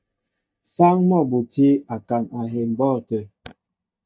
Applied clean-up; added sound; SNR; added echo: neural mask model DeepFilterNet 3.